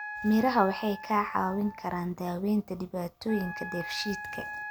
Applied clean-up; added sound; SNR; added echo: none; Wind instrument, woodwind instrument; 11 dB; none.